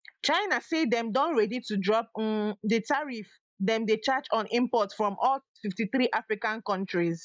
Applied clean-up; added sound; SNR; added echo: neural mask model Resemble Enhance denoiser.